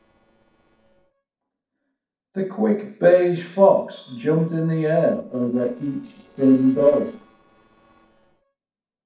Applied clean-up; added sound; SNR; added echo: neural separator model SepFormer DNS4.